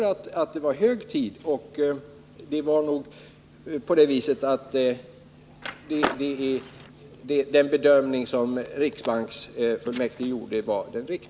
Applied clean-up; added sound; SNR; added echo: none; Skateboard; 7 dB; none.